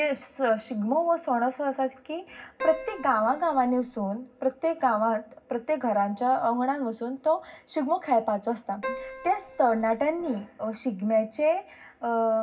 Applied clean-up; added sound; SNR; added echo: none; Keyboard (musical); 12 dB; reverberation time 0.4 s.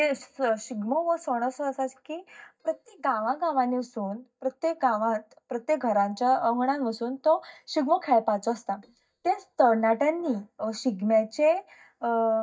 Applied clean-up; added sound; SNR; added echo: neural mask model DeepFilterNet 3.